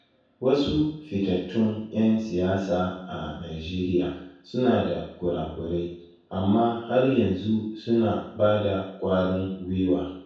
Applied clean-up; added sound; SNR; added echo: none; none; none; reverberation time 0.7 s.